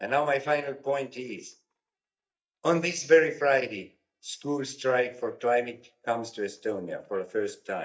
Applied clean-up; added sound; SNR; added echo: neural mask model DeepFilterNet 3.